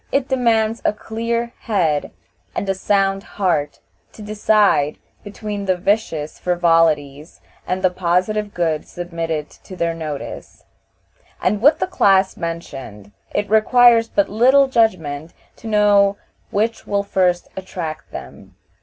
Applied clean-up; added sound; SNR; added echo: none; none; none; none.